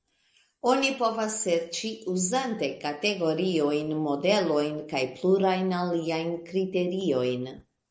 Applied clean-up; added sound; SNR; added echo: none; none; none; none.